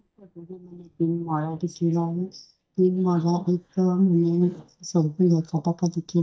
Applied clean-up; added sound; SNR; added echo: neural mask model DeepFilterNet 3.